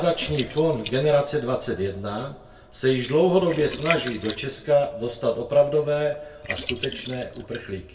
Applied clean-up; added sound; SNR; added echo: none; Liquid; 13 dB; reverberation time 0.3 s.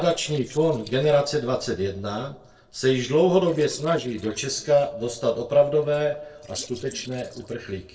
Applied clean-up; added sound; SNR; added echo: neural separator model SepFormer DNS4.